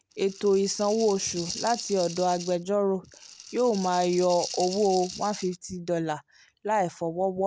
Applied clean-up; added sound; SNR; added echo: none; Rattle (instrument); 13 dB; none.